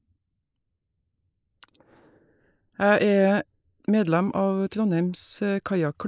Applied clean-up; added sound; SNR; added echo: neural mask model Resemble Enhance denoiser.